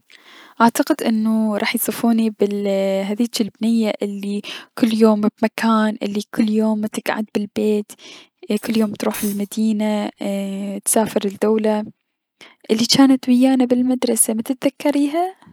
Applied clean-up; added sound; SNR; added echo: none; Cutlery, silverware; 20 dB; none.